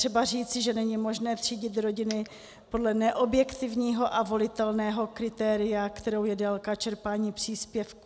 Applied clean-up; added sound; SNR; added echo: none; Coin (dropping); 18 dB; none.